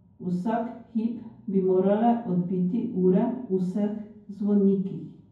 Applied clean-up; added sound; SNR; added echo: none; none; none; reverberation time 0.9 s.